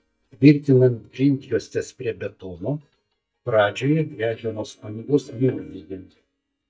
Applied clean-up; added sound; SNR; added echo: neural mask model DeepFilterNet 3.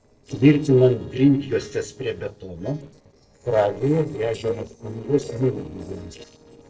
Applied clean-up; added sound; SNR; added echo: neural separator model SepFormer DNS4.